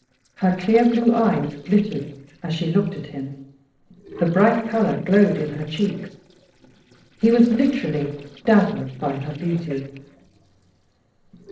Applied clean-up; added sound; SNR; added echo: neural separator model SepFormer DNS4.